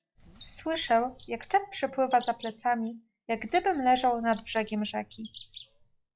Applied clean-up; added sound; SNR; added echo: classical method log-MMSE.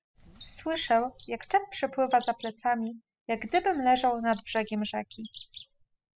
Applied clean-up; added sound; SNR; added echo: classical method spectral subtraction.